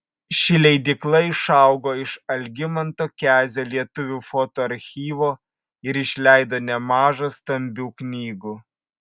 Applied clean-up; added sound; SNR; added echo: none; none; none; none.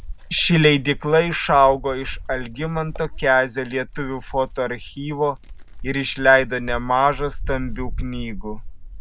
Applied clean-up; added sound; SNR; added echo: none; Wind; 10 dB; none.